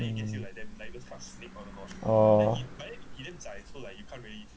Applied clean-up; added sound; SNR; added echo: none; Car passing by / Engine / Truck; 19 dB; none.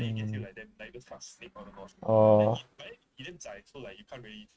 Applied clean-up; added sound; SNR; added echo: neural mask model RNNoise.